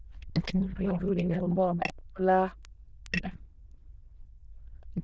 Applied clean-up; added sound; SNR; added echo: neural diffusion model UNIVERSE++.